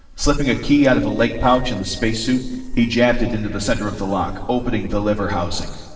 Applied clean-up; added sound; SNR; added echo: neural separator model SepFormer DNS4.